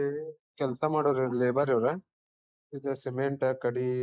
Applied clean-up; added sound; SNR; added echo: neural mask model Resemble Enhance denoiser.